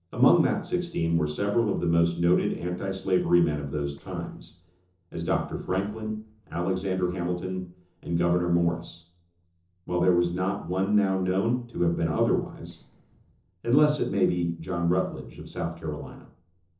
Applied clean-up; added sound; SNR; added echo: neural separator model SepFormer DNS4.